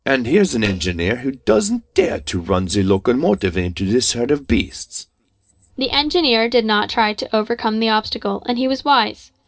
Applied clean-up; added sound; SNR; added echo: neural separator model SepFormer DNS4.